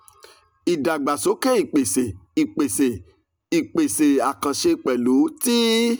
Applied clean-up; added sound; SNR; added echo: none; none; none; none.